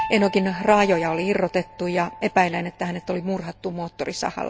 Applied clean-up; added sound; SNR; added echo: none; Piano; 14 dB; none.